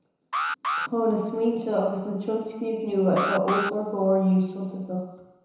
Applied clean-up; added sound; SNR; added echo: none; Alarm; 6 dB; reverberation time 1.0 s.